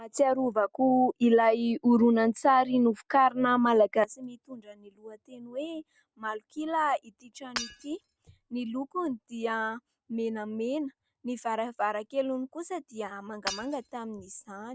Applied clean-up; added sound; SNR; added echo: none; Shatter / Hammer; 14 dB; none.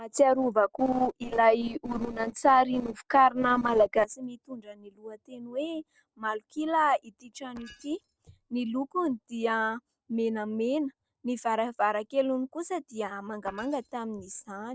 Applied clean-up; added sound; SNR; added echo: neural separator model SepFormer DNS4.